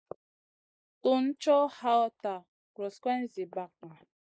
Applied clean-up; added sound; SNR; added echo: neural mask model Resemble Enhance denoiser.